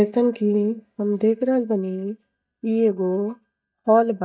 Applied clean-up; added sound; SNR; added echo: neural mask model DeepFilterNet 3.